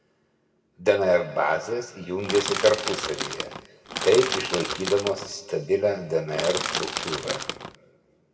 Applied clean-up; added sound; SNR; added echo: none; Crushing; 5 dB; reverberation time 2.1 s.